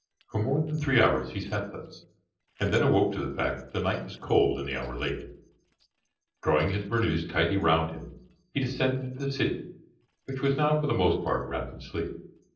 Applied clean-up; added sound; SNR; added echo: neural separator model SepFormer DNS4.